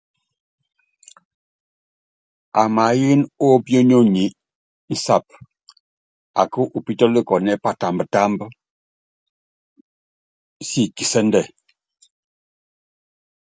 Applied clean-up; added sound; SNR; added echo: none; none; none; none.